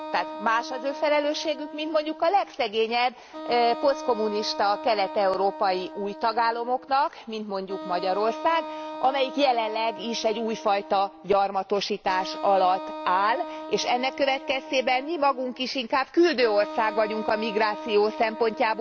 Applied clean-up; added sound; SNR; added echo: none; Wind instrument, woodwind instrument; 12 dB; none.